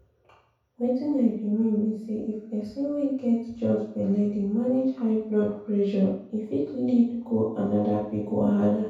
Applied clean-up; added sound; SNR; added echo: none; none; none; reverberation time 0.6 s.